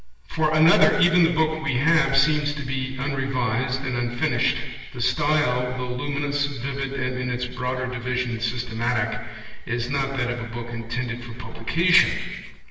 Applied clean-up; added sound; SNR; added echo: none; none; none; reverberation time 1.4 s.